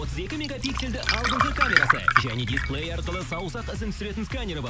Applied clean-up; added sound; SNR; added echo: none; Glass; -3 dB; none.